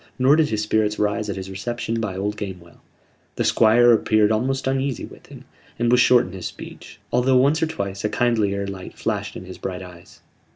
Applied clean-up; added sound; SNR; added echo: none; none; none; none.